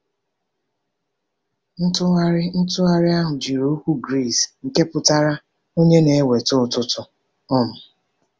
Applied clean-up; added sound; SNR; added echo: none; none; none; none.